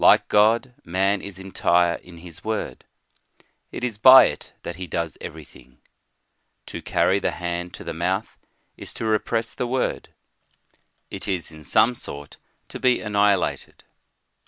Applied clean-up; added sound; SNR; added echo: none; none; none; none.